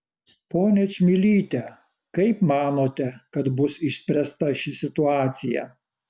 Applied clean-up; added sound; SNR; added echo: none; none; none; none.